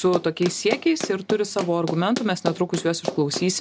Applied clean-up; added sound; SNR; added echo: none; Run; 9 dB; none.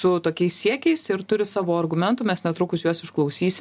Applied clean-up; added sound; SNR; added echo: none; none; none; none.